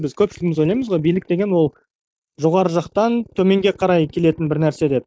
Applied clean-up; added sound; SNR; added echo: neural mask model Resemble Enhance denoiser.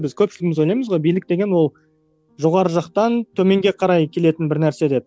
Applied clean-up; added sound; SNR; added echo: none; none; none; none.